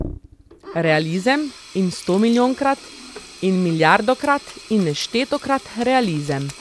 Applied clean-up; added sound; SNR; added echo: none; Sink (filling or washing); 17 dB; none.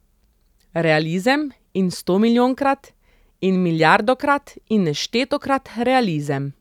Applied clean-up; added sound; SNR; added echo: none; none; none; none.